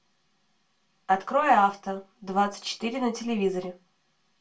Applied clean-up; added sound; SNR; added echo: none; none; none; reverberation time 0.2 s.